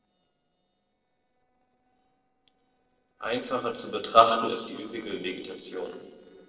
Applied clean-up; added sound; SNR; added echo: neural separator model SepFormer DNS4.